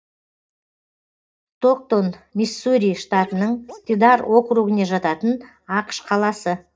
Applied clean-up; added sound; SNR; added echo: neural mask model DeepFilterNet 3.